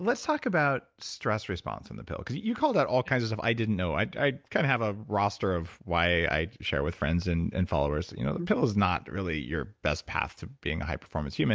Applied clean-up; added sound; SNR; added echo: none; none; none; none.